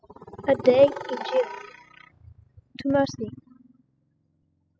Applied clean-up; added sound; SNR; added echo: classical method spectral subtraction.